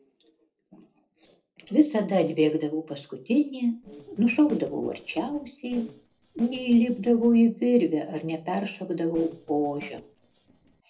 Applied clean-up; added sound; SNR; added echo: neural separator model SepFormer DNS4.